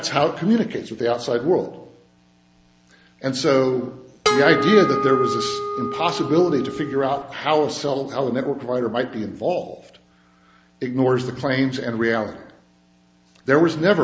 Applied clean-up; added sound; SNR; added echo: none; Harp; 2 dB; none.